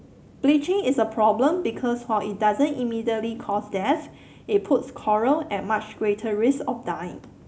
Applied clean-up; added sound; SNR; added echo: none; none; none; none.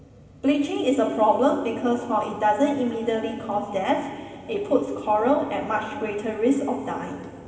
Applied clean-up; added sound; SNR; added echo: none; none; none; reverberation time 2.6 s.